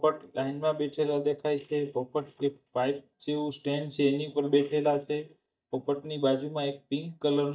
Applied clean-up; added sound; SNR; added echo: neural mask model DeepFilterNet 3.